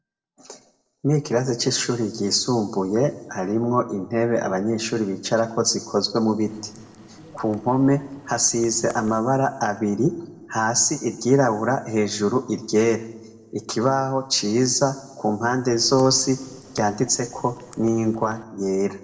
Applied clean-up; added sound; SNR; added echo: neural separator model SepFormer DNS4.